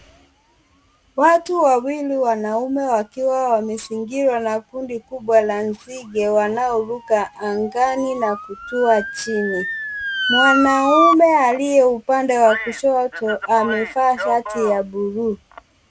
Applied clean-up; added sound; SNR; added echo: none; Motor vehicle (road) / Siren; 8 dB; none.